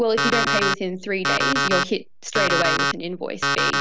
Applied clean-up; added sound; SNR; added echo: none; Alarm; -2 dB; none.